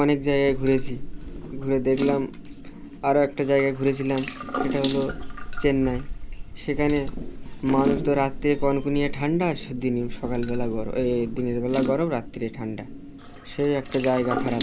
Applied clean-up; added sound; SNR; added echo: none; Drip / Sink (filling or washing) / Water tap, faucet; 6 dB; none.